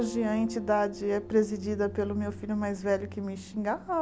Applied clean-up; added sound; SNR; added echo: none; Acoustic guitar; 17 dB; none.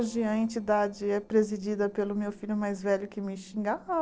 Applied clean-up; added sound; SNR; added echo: neural separator model SepFormer DNS4.